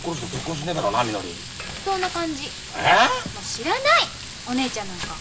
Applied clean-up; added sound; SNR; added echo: none; Frying (food); 11 dB; none.